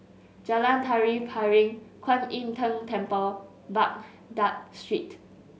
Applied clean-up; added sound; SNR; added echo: none; none; none; none.